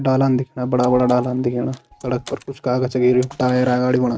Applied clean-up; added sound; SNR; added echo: neural mask model RNNoise.